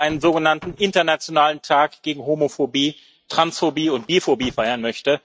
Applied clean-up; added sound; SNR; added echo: neural mask model RNNoise.